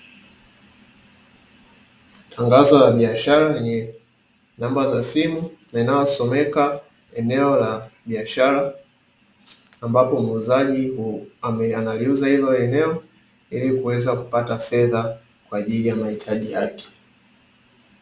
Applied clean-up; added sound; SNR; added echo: none; none; none; none.